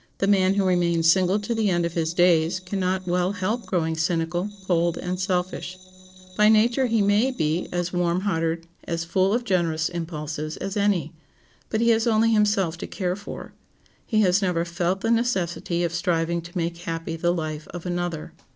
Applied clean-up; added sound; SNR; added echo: neural separator model SepFormer DNS4.